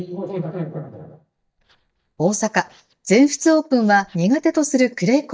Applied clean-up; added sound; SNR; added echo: neural mask model DeepFilterNet 3.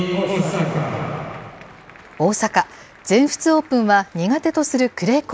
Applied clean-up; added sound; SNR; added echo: none; none; none; none.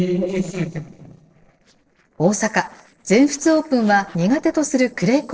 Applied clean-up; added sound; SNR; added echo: neural separator model SepFormer DNS4.